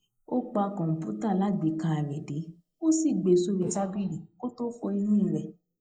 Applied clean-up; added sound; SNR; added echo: neural mask model Resemble Enhance denoiser.